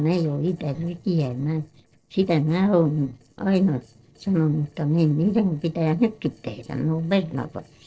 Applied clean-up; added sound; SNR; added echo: neural separator model SepFormer DNS4.